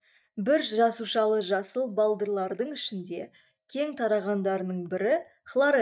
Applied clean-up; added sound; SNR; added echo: neural mask model DeepFilterNet 3.